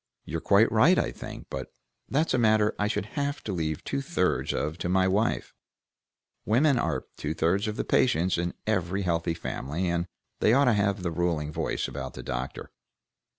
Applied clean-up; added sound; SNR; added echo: none; none; none; none.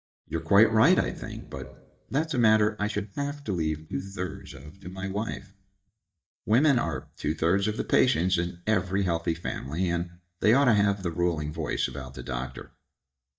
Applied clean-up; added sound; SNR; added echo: neural mask model DeepFilterNet 3.